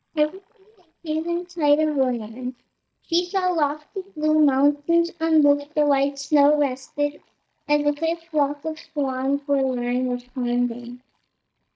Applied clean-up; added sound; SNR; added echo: neural mask model DeepFilterNet 3.